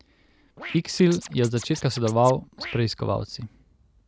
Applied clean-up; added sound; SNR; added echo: none; Scratching (performance technique); 16 dB; none.